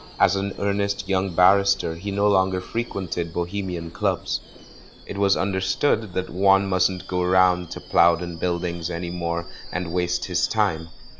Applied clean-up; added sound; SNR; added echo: none; Screech / Subway, metro, underground; 17 dB; none.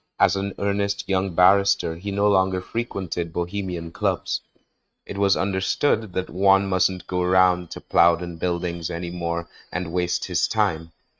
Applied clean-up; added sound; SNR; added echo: neural mask model RNNoise.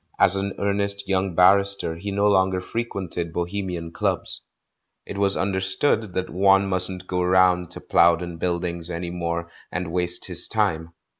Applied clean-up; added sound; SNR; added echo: none; none; none; none.